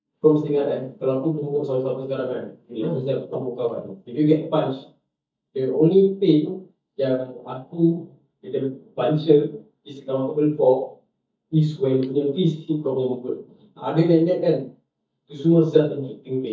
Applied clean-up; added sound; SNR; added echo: neural mask model DeepFilterNet 3.